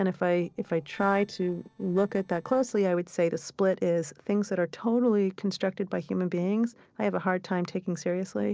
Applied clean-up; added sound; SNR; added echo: neural separator model SepFormer DNS4.